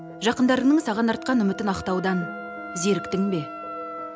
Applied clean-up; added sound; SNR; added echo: none; Wind instrument, woodwind instrument; 14 dB; none.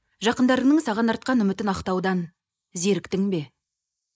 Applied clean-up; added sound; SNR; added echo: neural mask model Resemble Enhance denoiser.